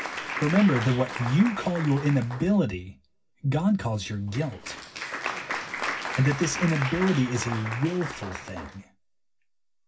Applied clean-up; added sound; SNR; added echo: none; Applause; 9 dB; reverberation time 0.4 s.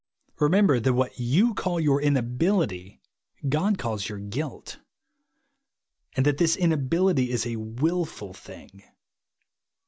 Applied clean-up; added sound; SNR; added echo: none; none; none; none.